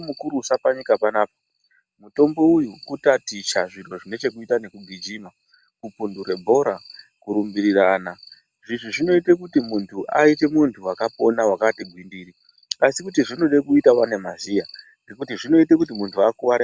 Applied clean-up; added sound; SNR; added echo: none; none; none; none.